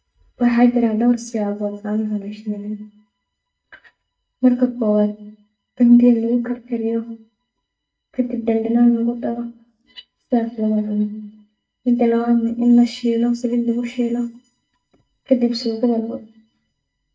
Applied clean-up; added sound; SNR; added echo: neural mask model DeepFilterNet 3.